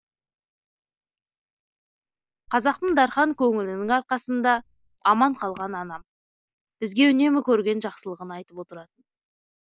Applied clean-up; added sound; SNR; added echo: neural mask model Resemble Enhance denoiser.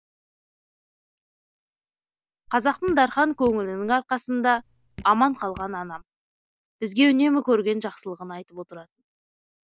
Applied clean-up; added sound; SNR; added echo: neural mask model DeepFilterNet 3.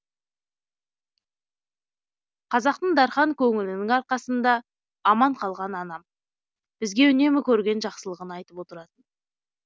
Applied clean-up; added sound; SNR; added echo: none; none; none; none.